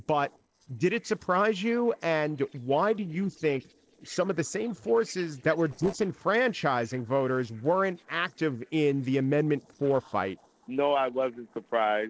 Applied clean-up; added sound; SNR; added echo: neural separator model SepFormer DNS4.